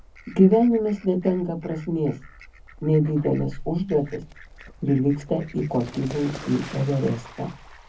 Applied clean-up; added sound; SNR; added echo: none; Fowl; 17 dB; reverberation time 0.3 s.